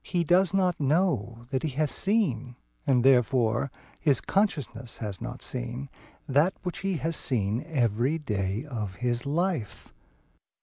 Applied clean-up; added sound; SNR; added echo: none; none; none; none.